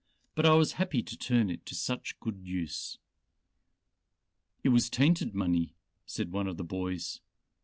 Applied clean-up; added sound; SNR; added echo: none; none; none; none.